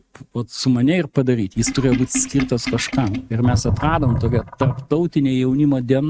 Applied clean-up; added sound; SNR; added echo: neural mask model RNNoise.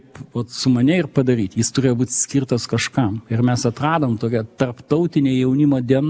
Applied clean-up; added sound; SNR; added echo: none; none; none; none.